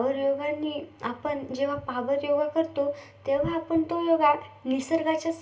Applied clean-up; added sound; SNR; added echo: none; none; none; reverberation time 0.2 s.